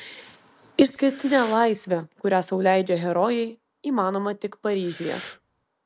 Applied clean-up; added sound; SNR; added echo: none; Breathing; 18 dB; none.